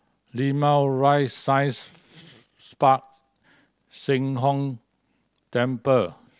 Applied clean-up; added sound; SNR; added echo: none; none; none; none.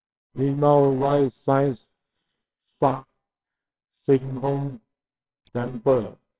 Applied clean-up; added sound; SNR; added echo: neural separator model SepFormer WHAMR!.